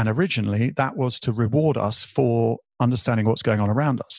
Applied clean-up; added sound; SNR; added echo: none; none; none; none.